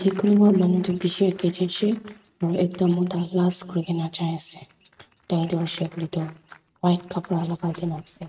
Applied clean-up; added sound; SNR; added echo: neural mask model RNNoise.